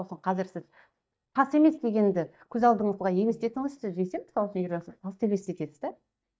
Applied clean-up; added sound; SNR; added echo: neural mask model DeepFilterNet 3.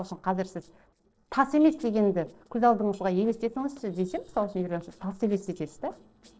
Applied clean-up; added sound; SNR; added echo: neural separator model SepFormer DNS4.